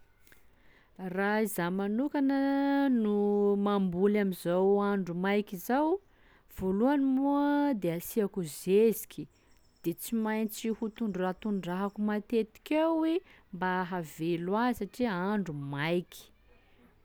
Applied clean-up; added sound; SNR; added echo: none; none; none; none.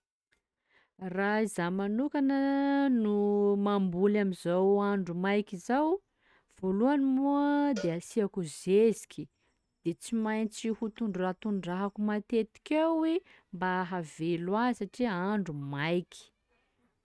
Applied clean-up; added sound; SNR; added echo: neural mask model RNNoise.